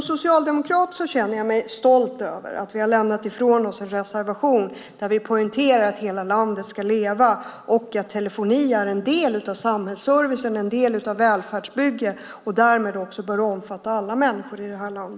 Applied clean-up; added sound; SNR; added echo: none; none; none; none.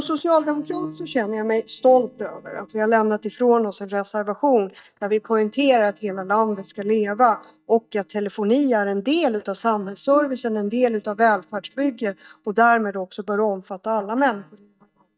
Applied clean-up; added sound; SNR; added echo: neural mask model DeepFilterNet 3.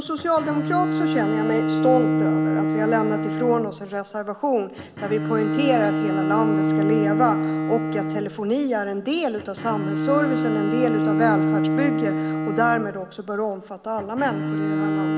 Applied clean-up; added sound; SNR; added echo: none; Bowed string instrument; -1 dB; none.